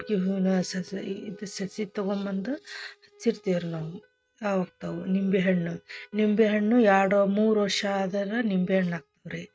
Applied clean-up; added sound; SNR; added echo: neural mask model RNNoise.